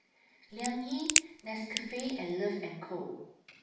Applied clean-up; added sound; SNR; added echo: none; Crack; -4 dB; reverberation time 0.7 s.